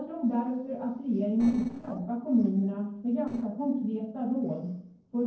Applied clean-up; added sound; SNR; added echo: neural separator model SepFormer DNS4.